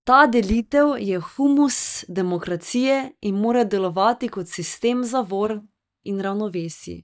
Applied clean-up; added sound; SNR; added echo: neural mask model DeepFilterNet 3.